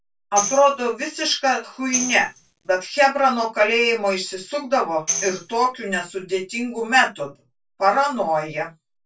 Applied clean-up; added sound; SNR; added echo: none; Tambourine; 9 dB; reverberation time 0.2 s.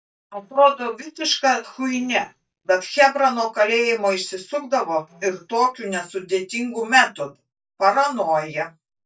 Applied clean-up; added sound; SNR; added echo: neural mask model DeepFilterNet 3.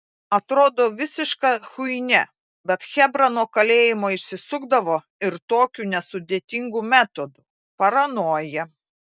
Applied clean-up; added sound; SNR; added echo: none; none; none; none.